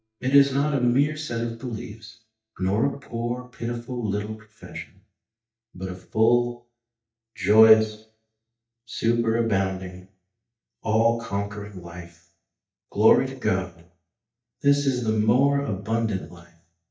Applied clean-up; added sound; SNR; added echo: neural mask model DeepFilterNet 3.